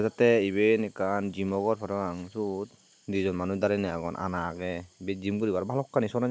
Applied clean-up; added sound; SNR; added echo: none; none; none; none.